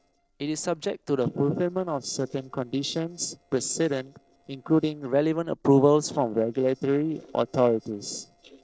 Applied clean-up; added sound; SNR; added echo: neural separator model SepFormer DNS4.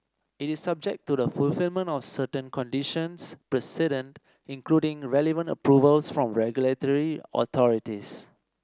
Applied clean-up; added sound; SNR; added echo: none; none; none; none.